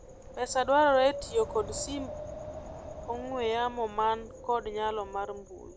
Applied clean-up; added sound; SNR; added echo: none; Wind; 14 dB; none.